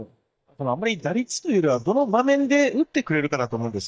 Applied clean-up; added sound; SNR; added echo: neural mask model DeepFilterNet 3.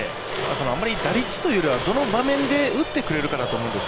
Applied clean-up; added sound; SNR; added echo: none; Sliding door; 16 dB; none.